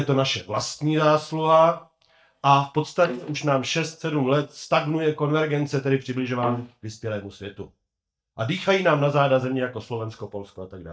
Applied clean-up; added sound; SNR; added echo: neural mask model DeepFilterNet 3.